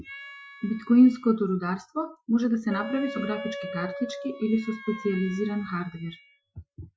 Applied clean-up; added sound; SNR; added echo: classical method Wiener filter.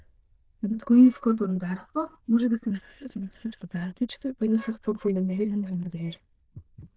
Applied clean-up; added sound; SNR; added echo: neural diffusion model UNIVERSE++.